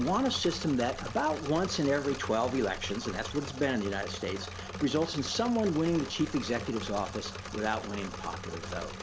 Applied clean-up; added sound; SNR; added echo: none; Engine / Mechanisms; 9 dB; none.